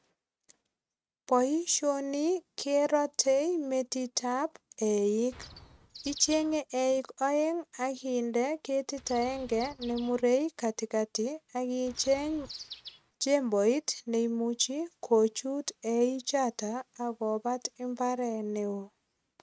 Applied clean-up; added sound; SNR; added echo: neural mask model RNNoise.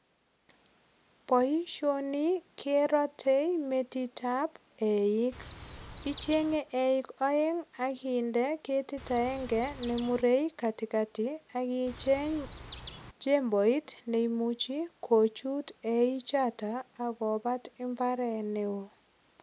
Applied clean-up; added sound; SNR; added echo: none; Chirp, tweet; 13 dB; none.